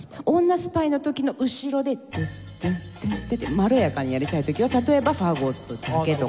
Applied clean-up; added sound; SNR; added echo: none; none; none; none.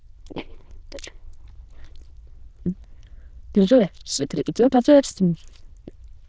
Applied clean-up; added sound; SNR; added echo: neural diffusion model UNIVERSE++.